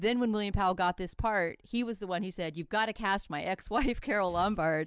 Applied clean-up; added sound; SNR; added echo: none; none; none; none.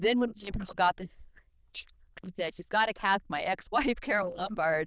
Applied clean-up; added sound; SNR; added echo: neural diffusion model UNIVERSE++.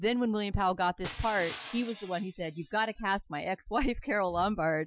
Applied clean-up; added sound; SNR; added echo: classical method Wiener filter.